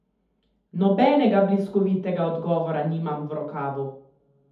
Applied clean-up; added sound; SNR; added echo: none; none; none; reverberation time 0.6 s.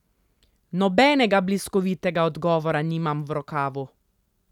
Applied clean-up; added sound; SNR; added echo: none; none; none; none.